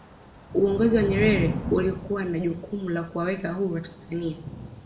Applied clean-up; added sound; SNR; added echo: none; Thunder / Rain; 7 dB; reverberation time 0.6 s.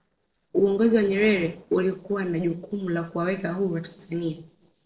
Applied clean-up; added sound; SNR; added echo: neural separator model SepFormer DNS4.